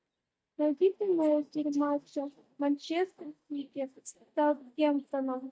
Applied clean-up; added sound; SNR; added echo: neural mask model DeepFilterNet 3.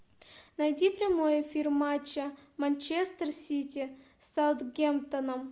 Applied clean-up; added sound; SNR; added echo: none; none; none; none.